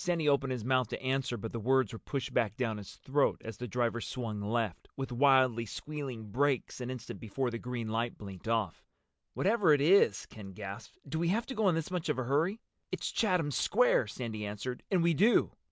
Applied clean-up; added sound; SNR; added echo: none; none; none; none.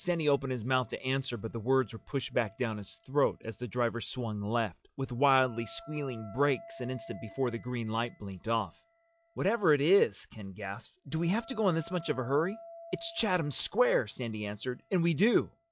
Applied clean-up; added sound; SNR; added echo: classical method log-MMSE.